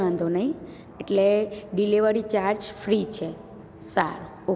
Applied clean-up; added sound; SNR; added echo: none; none; none; none.